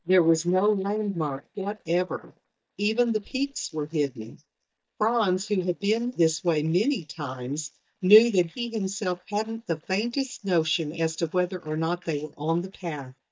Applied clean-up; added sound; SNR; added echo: neural mask model DeepFilterNet 3.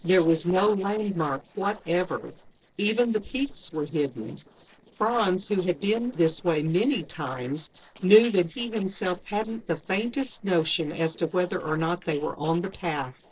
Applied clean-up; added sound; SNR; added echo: neural separator model SepFormer DNS4.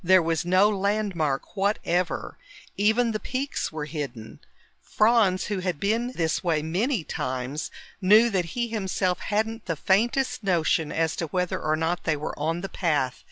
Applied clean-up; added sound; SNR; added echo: none; none; none; none.